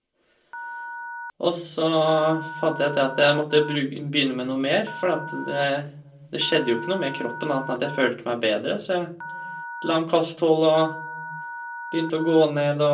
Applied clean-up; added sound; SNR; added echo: none; Telephone; 13 dB; reverberation time 0.2 s.